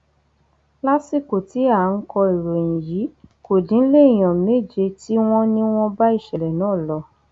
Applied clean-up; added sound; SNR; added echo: none; none; none; none.